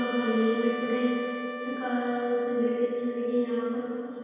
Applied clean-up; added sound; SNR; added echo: none; Trumpet; 11 dB; reverberation time 2.1 s.